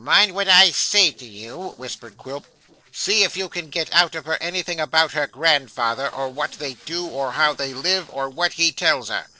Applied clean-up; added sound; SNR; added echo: neural separator model SepFormer DNS4.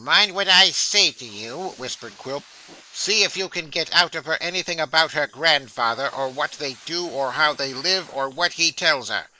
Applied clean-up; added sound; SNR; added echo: neural mask model Resemble Enhance denoiser.